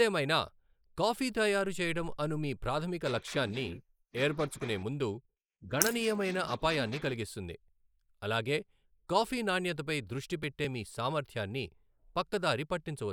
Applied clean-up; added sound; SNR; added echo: neural mask model Resemble Enhance denoiser.